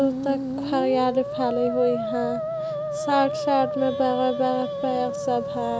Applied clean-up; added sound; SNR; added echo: none; Musical instrument; 5 dB; none.